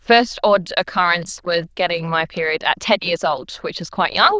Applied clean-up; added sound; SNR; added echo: neural diffusion model UNIVERSE++.